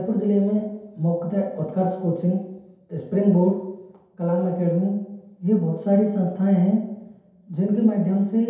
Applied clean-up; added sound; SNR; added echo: none; none; none; reverberation time 0.8 s.